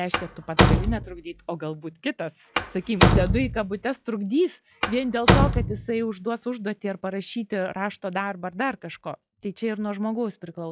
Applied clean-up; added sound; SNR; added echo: classical method log-MMSE.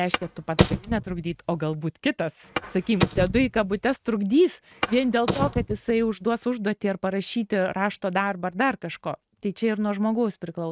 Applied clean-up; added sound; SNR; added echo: neural mask model RNNoise.